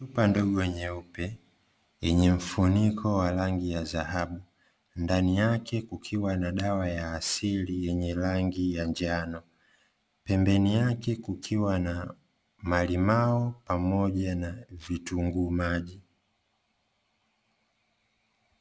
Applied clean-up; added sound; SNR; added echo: none; none; none; none.